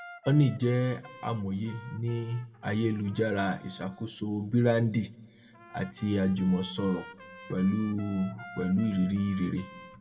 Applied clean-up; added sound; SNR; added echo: none; Trumpet; 20 dB; reverberation time 1.2 s.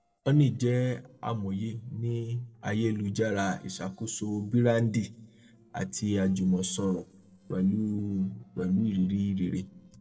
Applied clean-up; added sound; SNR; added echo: neural separator model SepFormer DNS4.